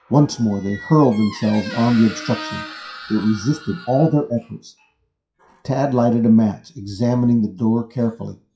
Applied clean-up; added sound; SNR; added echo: classical method WPE with log-MMSE.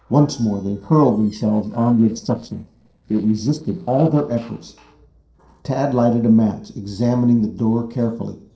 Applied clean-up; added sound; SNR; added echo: neural separator model SepFormer DNS4.